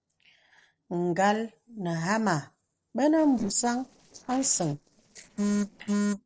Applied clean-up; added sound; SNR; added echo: neural separator model SepFormer DNS4.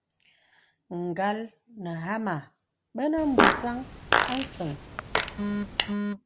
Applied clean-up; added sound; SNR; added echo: none; Fart; -4 dB; none.